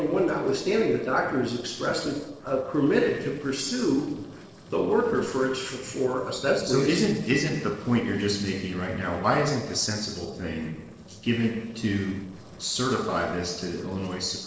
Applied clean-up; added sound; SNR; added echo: neural separator model SepFormer DNS4.